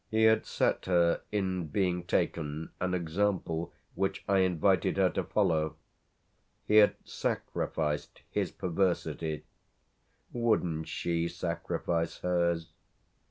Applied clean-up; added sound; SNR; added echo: none; none; none; none.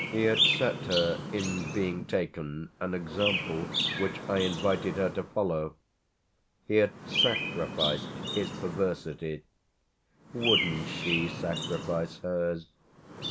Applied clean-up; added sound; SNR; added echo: none; Chirp, tweet; 3 dB; none.